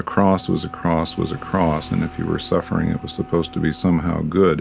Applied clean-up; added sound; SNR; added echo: none; Wind instrument, woodwind instrument + Motorcycle; 18 dB; none.